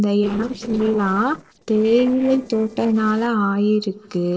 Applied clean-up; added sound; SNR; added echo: neural separator model SepFormer DNS4.